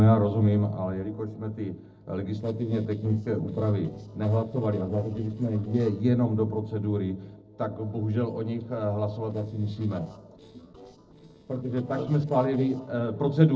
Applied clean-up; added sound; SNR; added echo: neural separator model SepFormer DNS4.